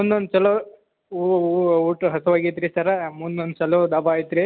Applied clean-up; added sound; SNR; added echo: none; none; none; none.